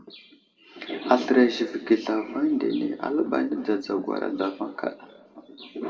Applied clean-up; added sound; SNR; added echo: none; none; none; reverberation time 1.6 s.